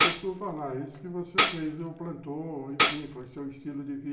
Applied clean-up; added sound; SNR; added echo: none; Tambourine; -4 dB; reverberation time 0.8 s.